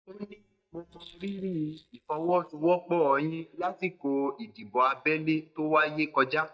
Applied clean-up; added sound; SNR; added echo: neural mask model DeepFilterNet 3.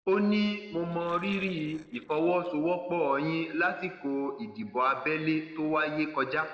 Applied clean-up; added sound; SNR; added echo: neural separator model SepFormer DNS4.